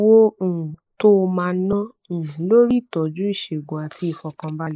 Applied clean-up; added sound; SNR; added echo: neural mask model Resemble Enhance denoiser.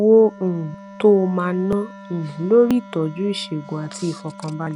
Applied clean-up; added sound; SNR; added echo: none; Wind instrument, woodwind instrument; 20 dB; none.